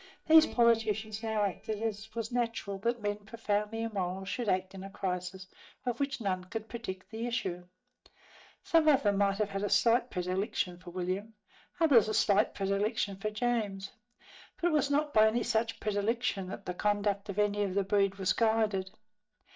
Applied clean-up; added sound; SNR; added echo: neural mask model DeepFilterNet 3.